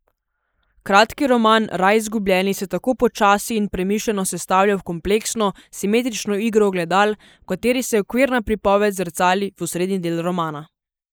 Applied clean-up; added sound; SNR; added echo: neural mask model Resemble Enhance denoiser.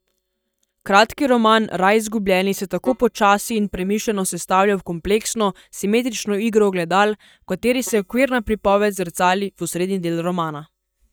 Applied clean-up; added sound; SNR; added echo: neural mask model DeepFilterNet 3.